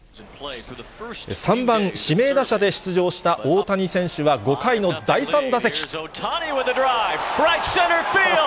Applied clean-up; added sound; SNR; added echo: none; none; none; none.